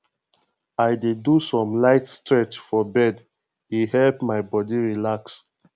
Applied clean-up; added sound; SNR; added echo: none; none; none; none.